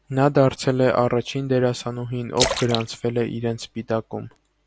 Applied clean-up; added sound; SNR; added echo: none; Splash, splatter; 8 dB; none.